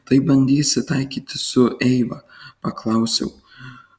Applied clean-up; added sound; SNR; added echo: none; none; none; none.